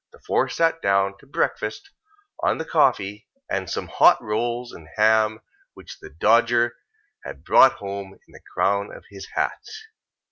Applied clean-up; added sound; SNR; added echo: none; none; none; none.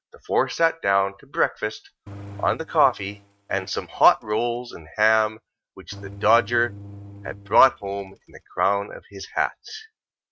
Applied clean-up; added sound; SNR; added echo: neural mask model RNNoise.